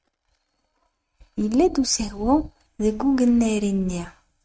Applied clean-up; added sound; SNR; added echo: neural mask model RNNoise.